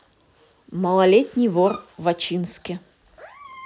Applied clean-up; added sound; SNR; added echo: none; none; none; none.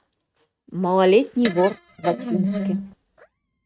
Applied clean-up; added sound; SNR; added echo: neural mask model RNNoise.